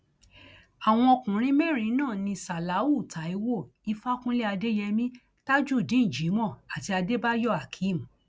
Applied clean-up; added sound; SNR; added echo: none; none; none; none.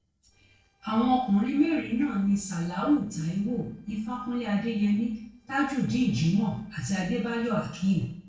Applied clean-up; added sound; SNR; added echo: neural separator model SepFormer DNS4.